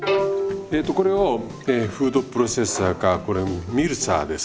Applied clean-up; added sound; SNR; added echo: none; Bowed string instrument; 5 dB; none.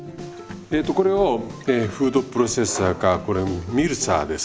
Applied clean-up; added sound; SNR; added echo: none; none; none; none.